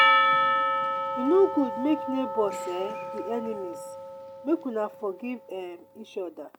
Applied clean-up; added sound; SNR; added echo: none; Percussion; -1 dB; none.